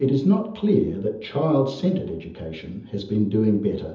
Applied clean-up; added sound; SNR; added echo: none; none; none; reverberation time 0.7 s.